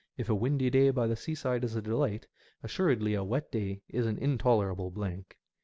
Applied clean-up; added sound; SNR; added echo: none; none; none; none.